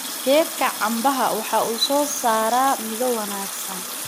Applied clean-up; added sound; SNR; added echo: none; Water tap, faucet; 8 dB; none.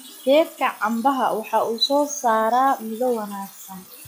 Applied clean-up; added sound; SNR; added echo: classical method log-MMSE.